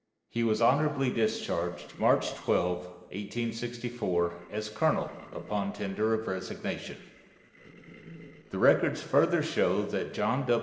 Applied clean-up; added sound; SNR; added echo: neural separator model SepFormer DNS4.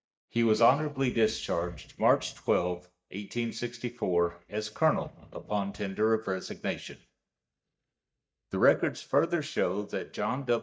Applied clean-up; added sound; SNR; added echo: neural mask model DeepFilterNet 3.